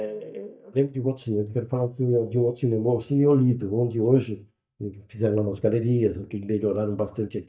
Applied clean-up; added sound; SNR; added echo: neural mask model DeepFilterNet 3.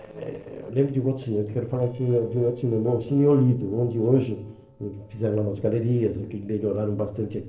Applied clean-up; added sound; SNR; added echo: neural separator model SepFormer DNS4.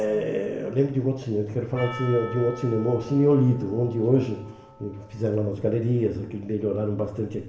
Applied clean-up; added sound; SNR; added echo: none; Percussion; 20 dB; reverberation time 0.8 s.